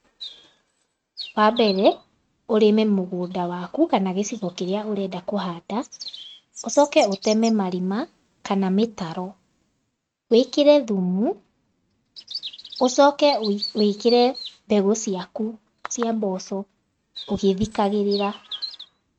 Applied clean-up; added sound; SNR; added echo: neural mask model RNNoise.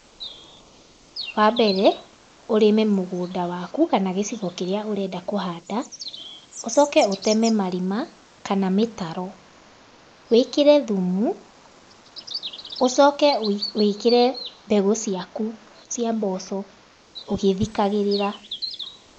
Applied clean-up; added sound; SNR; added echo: neural mask model Resemble Enhance denoiser.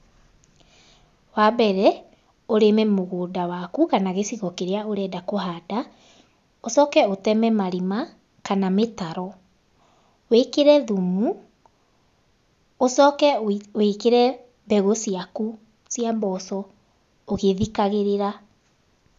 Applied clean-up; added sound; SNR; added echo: none; none; none; none.